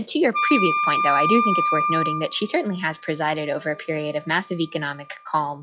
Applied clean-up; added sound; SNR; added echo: classical method log-MMSE.